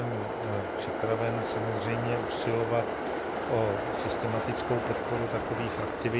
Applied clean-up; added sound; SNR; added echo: none; Train; 0 dB; none.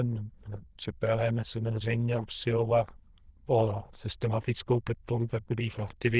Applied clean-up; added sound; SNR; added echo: neural diffusion model UNIVERSE++.